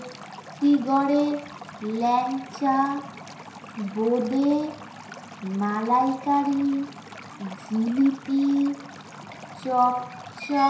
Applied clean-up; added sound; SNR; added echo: none; Stream; 18 dB; reverberation time 0.7 s.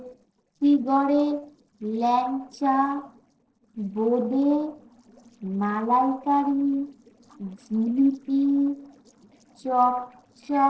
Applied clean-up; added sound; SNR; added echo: neural separator model SepFormer DNS4.